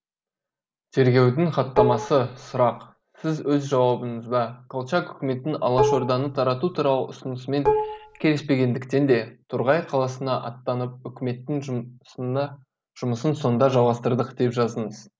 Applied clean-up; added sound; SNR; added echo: none; Dishes, pots, and pans; 3 dB; none.